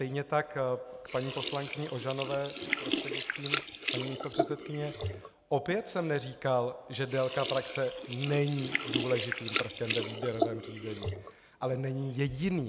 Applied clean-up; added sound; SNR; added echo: none; Sink (filling or washing); -2 dB; none.